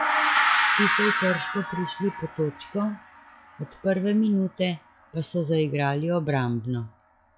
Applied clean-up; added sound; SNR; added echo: classical method log-MMSE.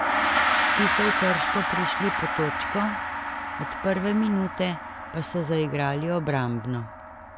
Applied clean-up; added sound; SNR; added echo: none; Gong; 0 dB; none.